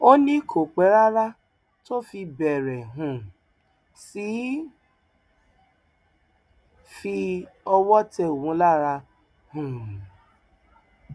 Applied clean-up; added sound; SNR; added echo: none; none; none; none.